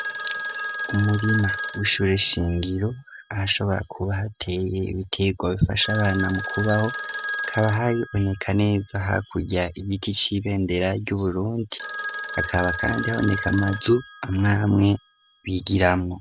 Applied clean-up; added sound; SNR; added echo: none; Telephone; 10 dB; none.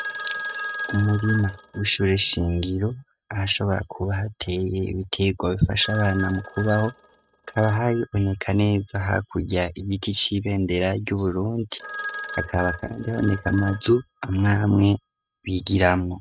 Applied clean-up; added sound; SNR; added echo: neural mask model RNNoise.